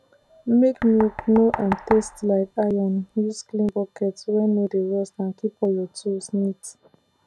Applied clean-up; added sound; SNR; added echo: none; Knock; 11 dB; none.